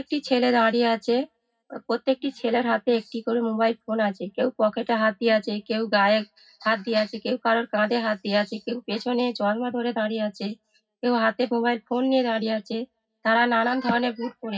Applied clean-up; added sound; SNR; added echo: none; none; none; reverberation time 0.4 s.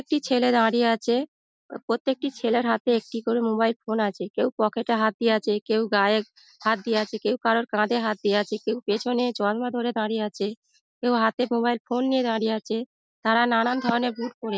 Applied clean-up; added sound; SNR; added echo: none; none; none; none.